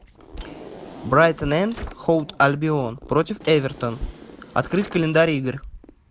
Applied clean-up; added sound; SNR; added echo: none; Drawer open or close + Zipper (clothing); 19 dB; none.